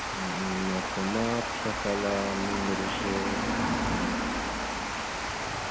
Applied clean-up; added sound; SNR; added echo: none; Water; -3 dB; none.